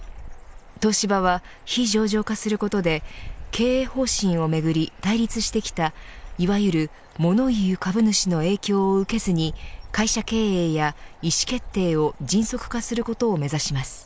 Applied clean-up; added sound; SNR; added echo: none; Bird / Dog; 15 dB; none.